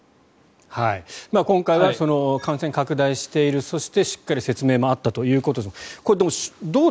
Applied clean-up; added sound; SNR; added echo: none; none; none; none.